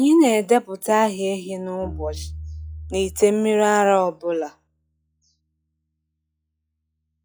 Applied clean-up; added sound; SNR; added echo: classical method log-MMSE.